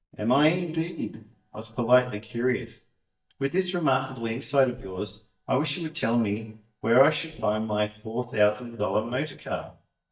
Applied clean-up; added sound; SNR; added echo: neural mask model DeepFilterNet 3.